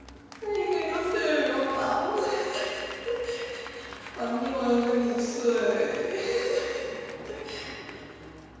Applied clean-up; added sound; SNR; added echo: none; Applause / Crowd; 17 dB; reverberation time 1.9 s.